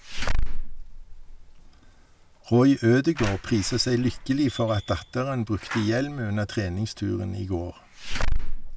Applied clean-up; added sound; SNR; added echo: none; Slam / Alarm; 1 dB; none.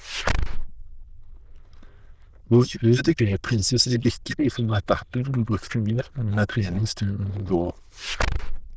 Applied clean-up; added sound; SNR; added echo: neural diffusion model UNIVERSE++.